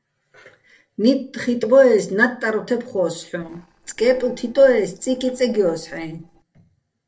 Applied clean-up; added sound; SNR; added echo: neural separator model SepFormer DNS4.